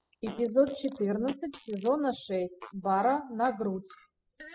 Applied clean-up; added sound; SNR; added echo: classical method spectral subtraction.